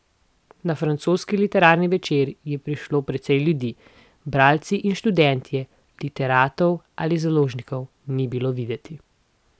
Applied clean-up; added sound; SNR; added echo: none; none; none; none.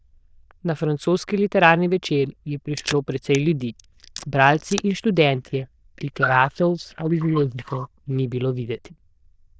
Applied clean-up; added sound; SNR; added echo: neural diffusion model UNIVERSE++.